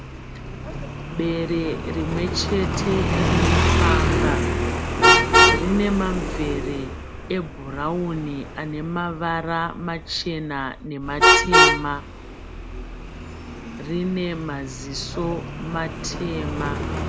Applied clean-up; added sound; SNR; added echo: none; Vehicle horn, car horn, honking + Motorcycle; -5 dB; none.